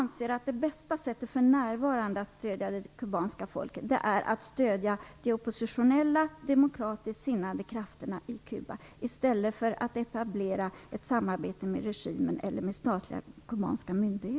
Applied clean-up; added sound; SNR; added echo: none; none; none; none.